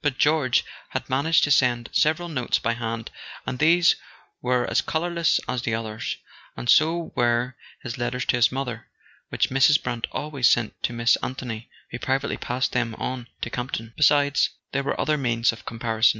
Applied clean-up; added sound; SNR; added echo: none; none; none; none.